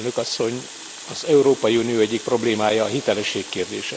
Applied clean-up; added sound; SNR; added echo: none; Water tap, faucet; 15 dB; none.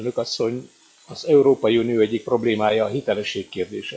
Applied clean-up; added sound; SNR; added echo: classical method log-MMSE.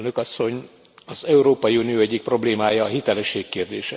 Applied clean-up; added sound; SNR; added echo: none; none; none; none.